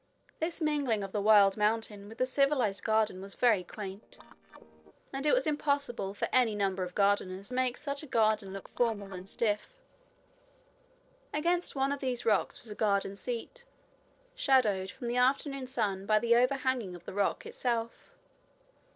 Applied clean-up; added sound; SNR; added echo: neural separator model SepFormer DNS4.